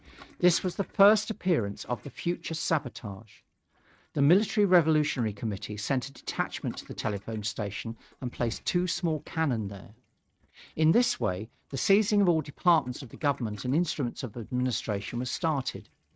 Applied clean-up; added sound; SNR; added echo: neural mask model RNNoise.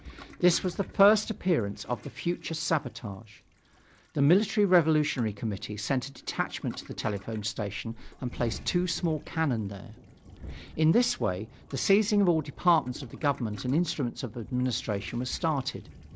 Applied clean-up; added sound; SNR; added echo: none; Thunderstorm + Toilet flush; 19 dB; none.